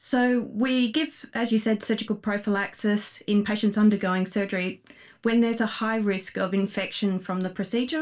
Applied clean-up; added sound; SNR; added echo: none; none; none; reverberation time 0.2 s.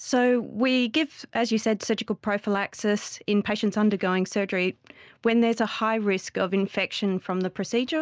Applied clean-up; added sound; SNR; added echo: none; none; none; none.